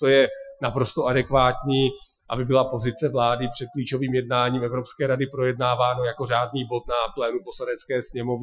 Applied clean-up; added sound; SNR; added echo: classical method Wiener filter.